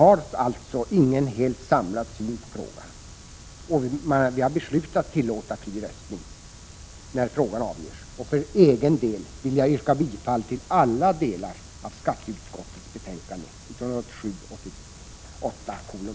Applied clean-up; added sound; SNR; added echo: none; none; none; none.